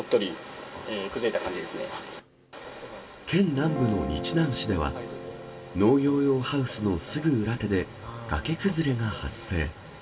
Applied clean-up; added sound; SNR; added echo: none; Guitar; 14 dB; reverberation time 0.1 s.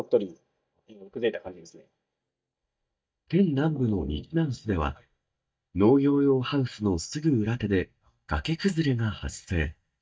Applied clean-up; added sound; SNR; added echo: neural mask model DeepFilterNet 3.